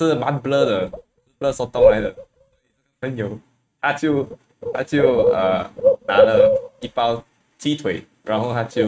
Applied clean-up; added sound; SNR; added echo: neural mask model RNNoise.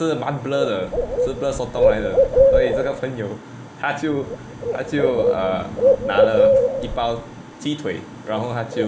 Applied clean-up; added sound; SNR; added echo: none; Bird; -4 dB; none.